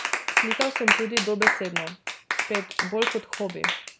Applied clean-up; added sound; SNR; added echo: none; Clapping; -4 dB; none.